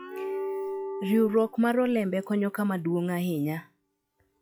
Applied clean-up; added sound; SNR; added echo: classical method log-MMSE.